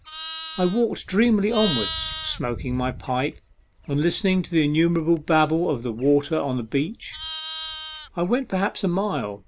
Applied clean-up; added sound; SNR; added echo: none; Livestock, farm animals, working animals; 11 dB; none.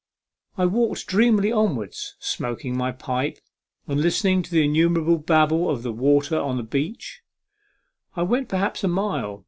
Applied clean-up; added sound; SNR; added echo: none; none; none; none.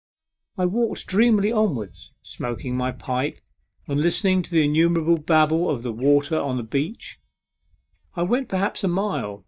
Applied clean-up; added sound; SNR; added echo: neural mask model DeepFilterNet 3.